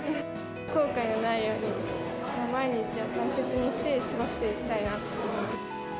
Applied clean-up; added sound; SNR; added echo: none; none; none; none.